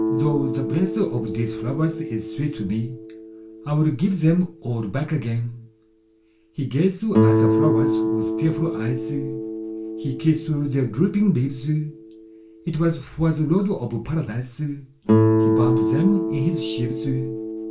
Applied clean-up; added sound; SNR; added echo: none; Guitar; 1 dB; reverberation time 0.3 s.